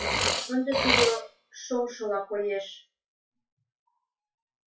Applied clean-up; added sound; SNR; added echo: classical method WPE with log-MMSE.